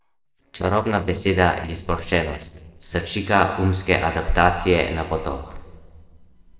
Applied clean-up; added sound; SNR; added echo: neural separator model SepFormer DNS4.